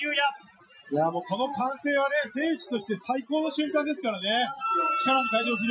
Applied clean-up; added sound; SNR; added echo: classical method Wiener filter.